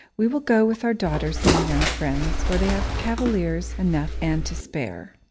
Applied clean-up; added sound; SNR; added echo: none; Bird; 0 dB; none.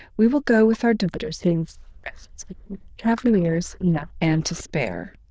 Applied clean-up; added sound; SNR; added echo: neural diffusion model UNIVERSE++.